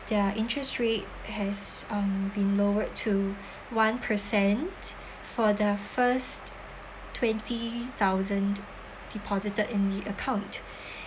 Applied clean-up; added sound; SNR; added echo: none; none; none; none.